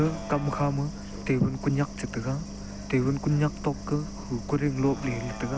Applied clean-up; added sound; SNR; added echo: none; Bus; 9 dB; none.